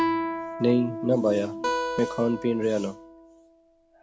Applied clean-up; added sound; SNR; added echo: none; Guitar + Acoustic guitar; 5 dB; none.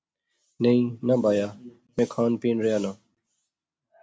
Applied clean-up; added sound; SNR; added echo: none; none; none; none.